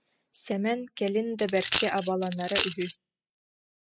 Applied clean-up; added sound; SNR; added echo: classical method spectral subtraction.